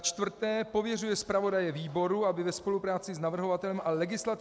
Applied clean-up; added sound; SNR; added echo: none; none; none; none.